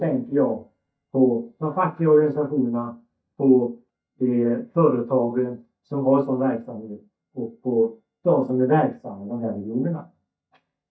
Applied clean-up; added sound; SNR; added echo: neural mask model DeepFilterNet 3.